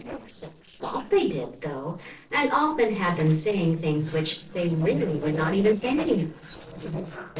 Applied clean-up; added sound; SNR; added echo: neural separator model SepFormer DNS4.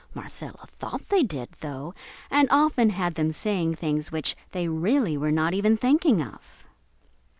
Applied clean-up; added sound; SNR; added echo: none; none; none; none.